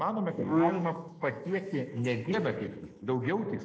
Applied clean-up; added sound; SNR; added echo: neural mask model Resemble Enhance denoiser.